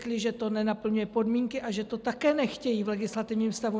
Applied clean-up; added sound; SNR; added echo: none; none; none; none.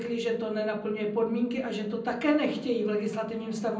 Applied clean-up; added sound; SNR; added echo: none; none; none; reverberation time 0.6 s.